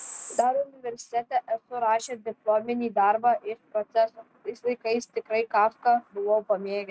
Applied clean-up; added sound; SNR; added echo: neural mask model RNNoise.